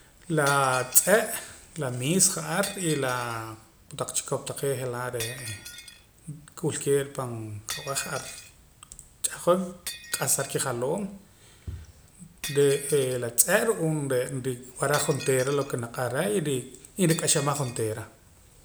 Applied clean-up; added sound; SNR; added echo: none; Shatter; 17 dB; none.